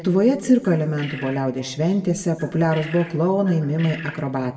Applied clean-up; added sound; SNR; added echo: none; Bird; 19 dB; reverberation time 1.2 s.